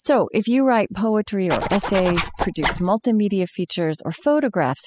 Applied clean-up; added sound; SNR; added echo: classical method spectral subtraction.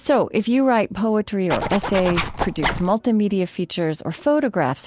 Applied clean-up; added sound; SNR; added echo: none; Zipper (clothing); 4 dB; none.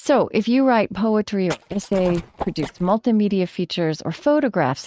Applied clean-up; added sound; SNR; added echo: neural mask model RNNoise.